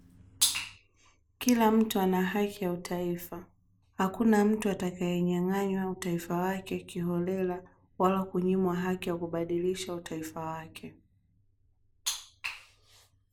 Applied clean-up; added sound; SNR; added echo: none; none; none; none.